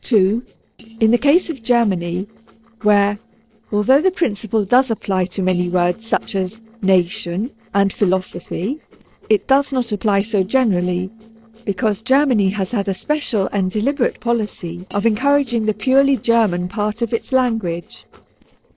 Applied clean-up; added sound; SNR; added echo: neural separator model SepFormer DNS4.